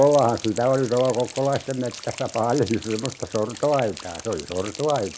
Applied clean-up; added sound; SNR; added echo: none; Rain; 15 dB; none.